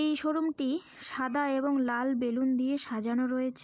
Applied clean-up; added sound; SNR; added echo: none; none; none; none.